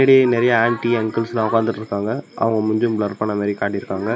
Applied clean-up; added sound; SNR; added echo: none; none; none; none.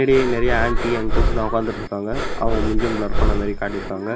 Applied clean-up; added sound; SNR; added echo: none; Breathing; -2 dB; none.